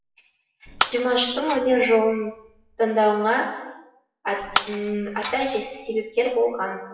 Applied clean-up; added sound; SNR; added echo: classical method WPE with log-MMSE.